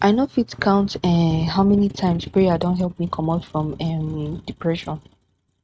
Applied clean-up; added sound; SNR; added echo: neural mask model RNNoise.